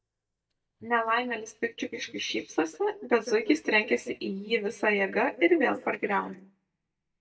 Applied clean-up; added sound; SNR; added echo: neural mask model DeepFilterNet 3.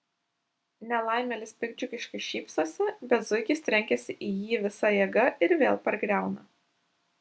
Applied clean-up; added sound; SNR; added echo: none; none; none; none.